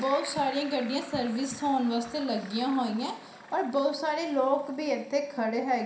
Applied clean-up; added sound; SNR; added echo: none; Bicycle; 19 dB; reverberation time 0.5 s.